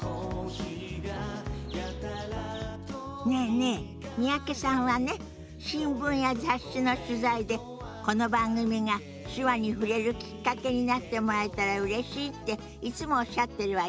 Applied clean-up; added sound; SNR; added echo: none; none; none; none.